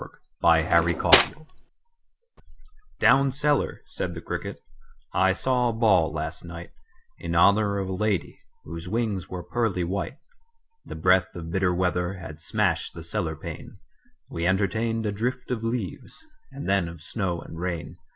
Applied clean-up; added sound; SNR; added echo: none; Cutlery, silverware; -1 dB; none.